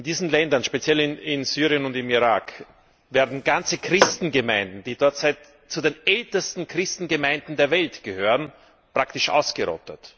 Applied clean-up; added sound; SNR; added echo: none; Tap / Hammer; 2 dB; none.